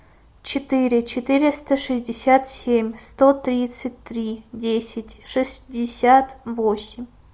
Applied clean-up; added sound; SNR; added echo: none; none; none; none.